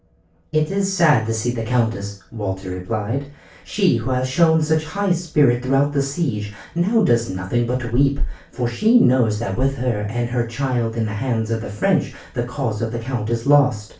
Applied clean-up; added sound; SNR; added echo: none; none; none; reverberation time 0.3 s.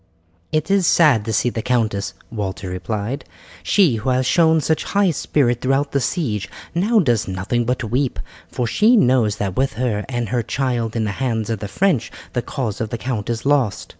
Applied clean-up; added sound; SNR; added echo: none; none; none; none.